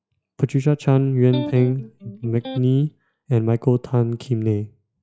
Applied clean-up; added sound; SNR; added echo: classical method log-MMSE.